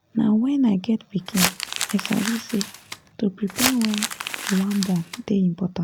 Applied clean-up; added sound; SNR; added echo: none; Crumpling, crinkling; 5 dB; none.